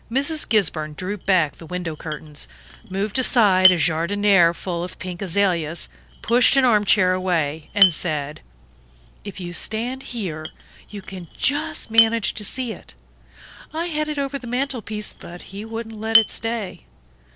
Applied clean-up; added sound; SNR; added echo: none; Chink, clink; 7 dB; none.